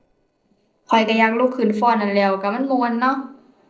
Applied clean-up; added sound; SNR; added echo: neural separator model SepFormer DNS4.